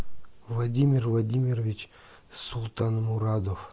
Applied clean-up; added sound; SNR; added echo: none; none; none; none.